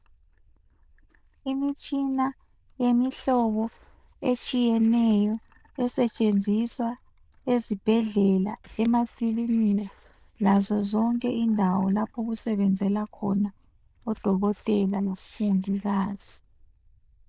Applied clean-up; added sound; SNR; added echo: neural diffusion model UNIVERSE++.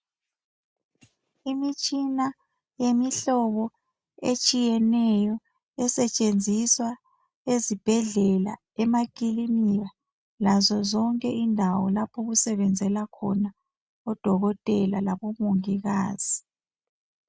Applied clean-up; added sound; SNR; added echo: none; none; none; none.